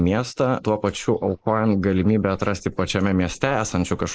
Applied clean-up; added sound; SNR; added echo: neural mask model Resemble Enhance denoiser.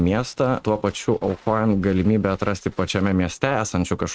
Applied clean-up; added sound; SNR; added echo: neural mask model RNNoise.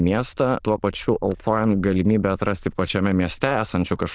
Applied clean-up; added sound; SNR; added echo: neural diffusion model UNIVERSE++.